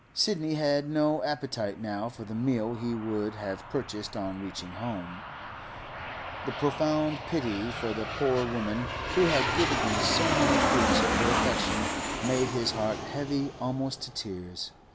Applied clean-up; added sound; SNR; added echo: none; Aircraft; 2 dB; none.